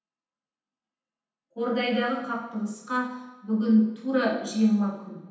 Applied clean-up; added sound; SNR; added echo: none; none; none; reverberation time 0.9 s.